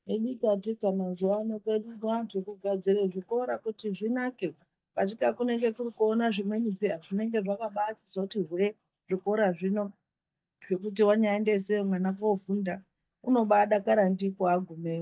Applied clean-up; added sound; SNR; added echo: neural mask model DeepFilterNet 3.